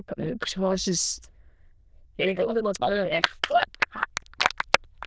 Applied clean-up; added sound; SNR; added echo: neural diffusion model UNIVERSE++.